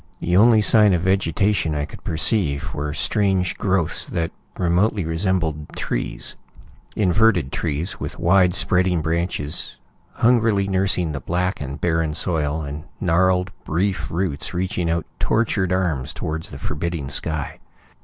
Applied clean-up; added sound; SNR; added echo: none; none; none; none.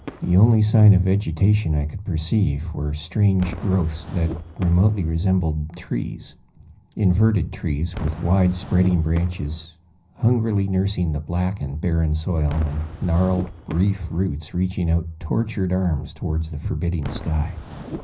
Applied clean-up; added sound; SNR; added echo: none; Whoosh, swoosh, swish / Fireworks; 17 dB; reverberation time 0.4 s.